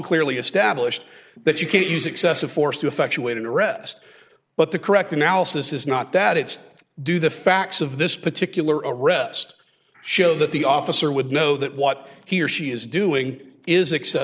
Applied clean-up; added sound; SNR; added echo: none; none; none; none.